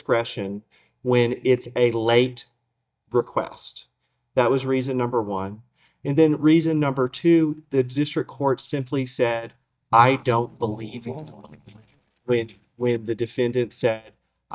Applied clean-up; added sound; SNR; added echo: neural mask model DeepFilterNet 3.